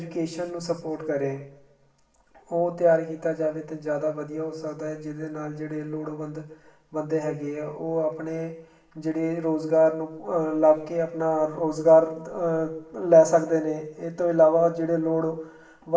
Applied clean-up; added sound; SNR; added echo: none; none; none; reverberation time 0.7 s.